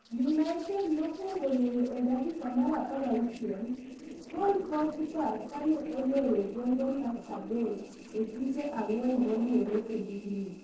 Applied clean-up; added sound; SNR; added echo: neural separator model SepFormer DNS4.